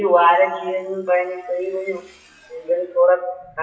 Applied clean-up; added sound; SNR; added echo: classical method WPE with log-MMSE.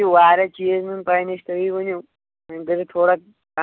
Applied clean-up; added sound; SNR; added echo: none; none; none; none.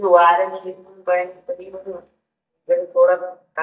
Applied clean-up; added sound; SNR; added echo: neural mask model DeepFilterNet 3.